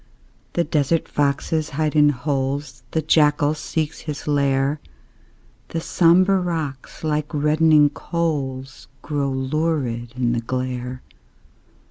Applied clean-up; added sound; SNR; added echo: none; none; none; none.